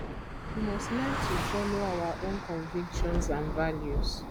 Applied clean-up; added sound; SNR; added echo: none; Thunder / Rain + Car passing by; -1 dB; none.